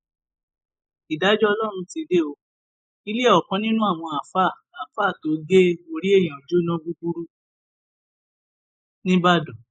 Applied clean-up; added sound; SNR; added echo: neural mask model Resemble Enhance denoiser.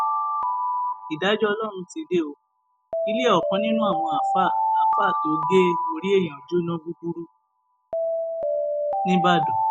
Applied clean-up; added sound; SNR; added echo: none; Alarm; 0 dB; none.